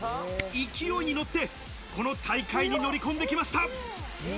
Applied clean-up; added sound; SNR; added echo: none; Camera; 18 dB; none.